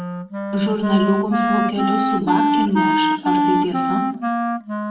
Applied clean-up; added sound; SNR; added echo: none; Wind instrument, woodwind instrument; -3 dB; reverberation time 0.7 s.